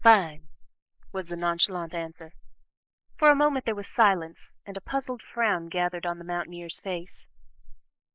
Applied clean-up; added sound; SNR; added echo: neural mask model Resemble Enhance denoiser.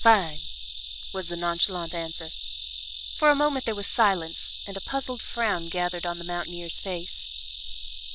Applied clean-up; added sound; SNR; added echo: none; Insect; 7 dB; none.